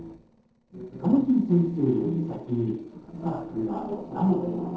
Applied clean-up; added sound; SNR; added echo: neural separator model SepFormer DNS4.